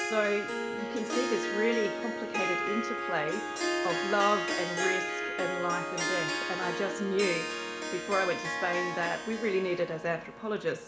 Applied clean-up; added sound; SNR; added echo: none; Harp; 1 dB; reverberation time 2.0 s.